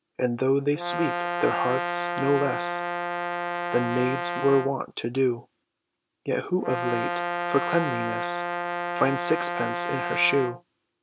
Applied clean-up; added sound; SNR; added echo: none; Brass instrument; 3 dB; none.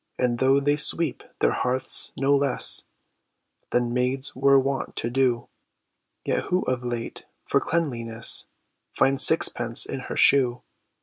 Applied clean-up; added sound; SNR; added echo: none; none; none; none.